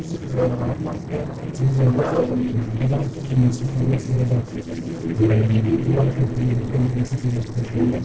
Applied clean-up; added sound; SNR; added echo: neural separator model SepFormer DNS4.